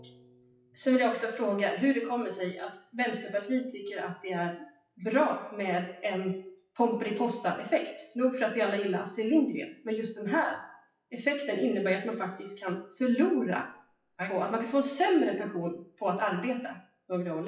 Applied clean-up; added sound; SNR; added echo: classical method WPE with log-MMSE.